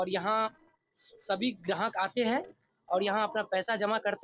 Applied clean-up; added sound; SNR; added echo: neural separator model SepFormer DNS4.